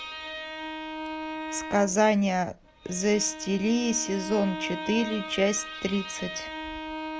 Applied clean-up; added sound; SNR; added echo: none; Bowed string instrument; 9 dB; none.